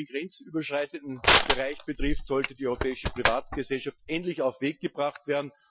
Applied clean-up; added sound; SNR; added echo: classical method Wiener filter.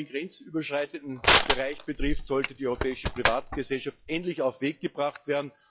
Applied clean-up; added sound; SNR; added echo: classical method log-MMSE.